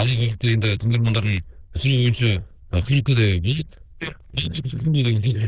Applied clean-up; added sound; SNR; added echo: neural diffusion model UNIVERSE++.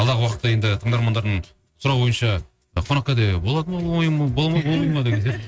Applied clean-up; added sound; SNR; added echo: neural mask model RNNoise.